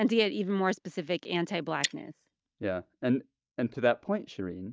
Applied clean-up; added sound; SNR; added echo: neural mask model DeepFilterNet 3.